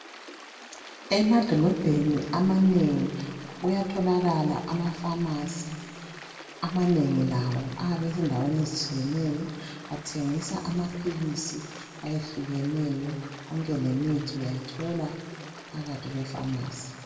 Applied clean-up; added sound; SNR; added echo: none; Stream; 17 dB; reverberation time 1.6 s.